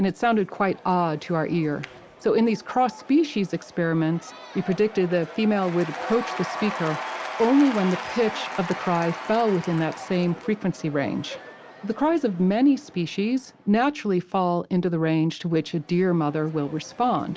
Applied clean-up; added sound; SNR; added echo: none; Applause / Crowd / Cheering; 14 dB; none.